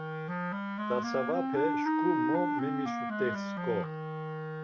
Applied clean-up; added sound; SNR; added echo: none; Wind instrument, woodwind instrument; -3 dB; none.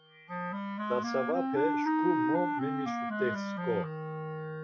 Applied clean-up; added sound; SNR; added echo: classical method log-MMSE.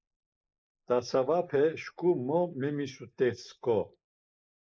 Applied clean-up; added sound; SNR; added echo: neural mask model Resemble Enhance denoiser.